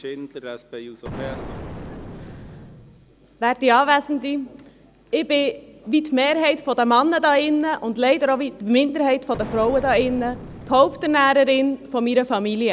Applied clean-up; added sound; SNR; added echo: none; Explosion; 14 dB; none.